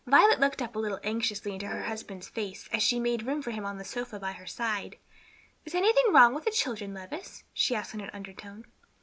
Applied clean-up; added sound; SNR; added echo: none; Brass instrument; 16 dB; none.